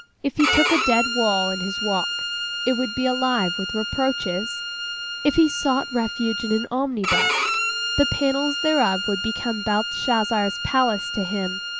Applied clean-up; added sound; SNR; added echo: none; Bowed string instrument; 3 dB; none.